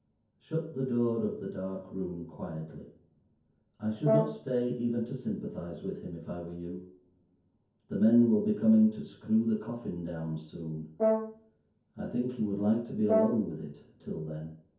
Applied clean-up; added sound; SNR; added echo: none; Brass instrument; 2 dB; reverberation time 0.6 s.